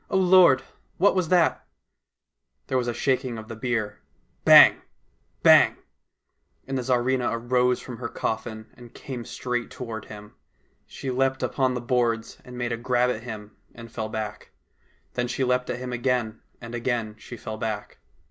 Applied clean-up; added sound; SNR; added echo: none; none; none; none.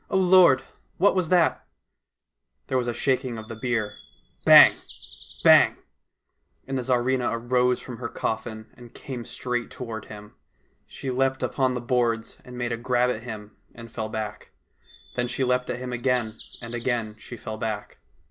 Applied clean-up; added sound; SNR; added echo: none; Bird vocalization, bird call, bird song; 16 dB; none.